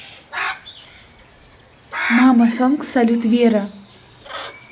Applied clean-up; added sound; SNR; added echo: none; Bird; 11 dB; none.